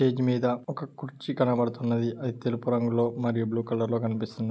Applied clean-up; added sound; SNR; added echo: none; none; none; none.